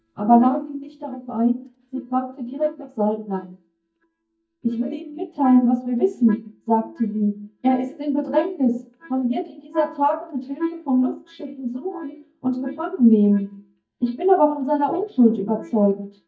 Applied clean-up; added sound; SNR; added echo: neural mask model DeepFilterNet 3.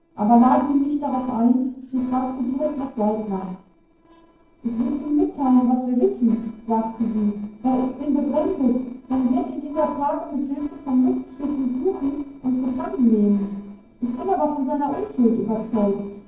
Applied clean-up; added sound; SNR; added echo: neural separator model SepFormer DNS4.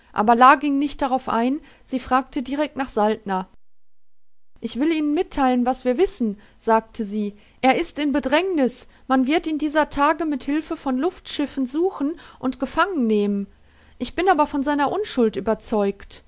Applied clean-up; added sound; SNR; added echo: none; none; none; none.